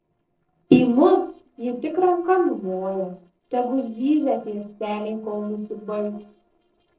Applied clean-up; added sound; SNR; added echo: neural separator model SepFormer DNS4.